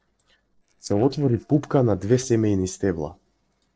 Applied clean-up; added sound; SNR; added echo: neural separator model SepFormer DNS4.